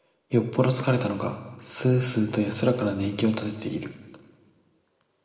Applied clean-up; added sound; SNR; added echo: none; none; none; reverberation time 1.4 s.